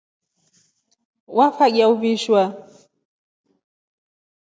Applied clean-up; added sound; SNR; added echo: none; none; none; none.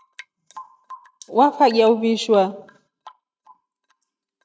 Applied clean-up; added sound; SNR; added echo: neural mask model RNNoise.